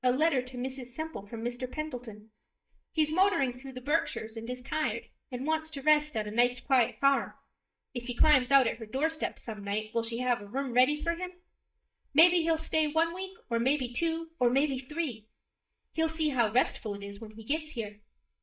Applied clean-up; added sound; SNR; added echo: neural mask model DeepFilterNet 3.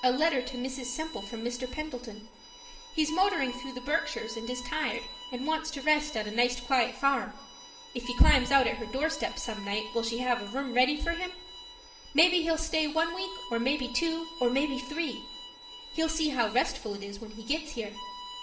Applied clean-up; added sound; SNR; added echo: none; Bowed string instrument; 14 dB; reverberation time 0.9 s.